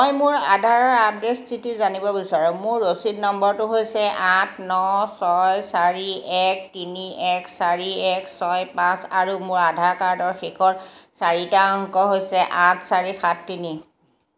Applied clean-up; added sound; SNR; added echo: none; none; none; none.